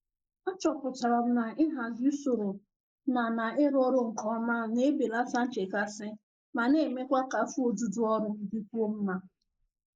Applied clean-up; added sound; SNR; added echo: neural mask model Resemble Enhance denoiser.